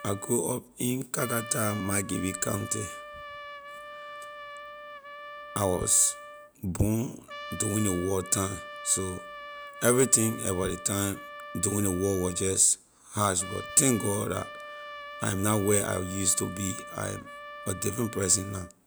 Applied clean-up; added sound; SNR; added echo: none; Trumpet; 13 dB; none.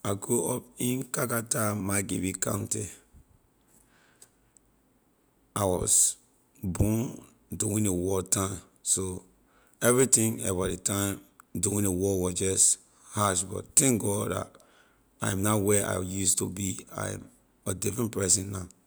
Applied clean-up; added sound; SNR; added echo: none; none; none; none.